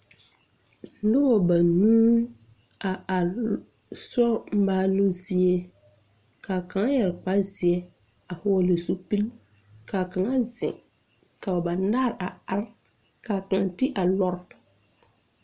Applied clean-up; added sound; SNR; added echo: none; none; none; none.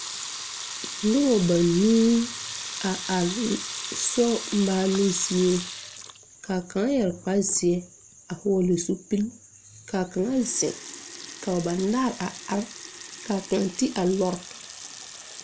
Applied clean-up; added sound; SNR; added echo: none; Sink (filling or washing) / Water tap, faucet / Liquid; 12 dB; none.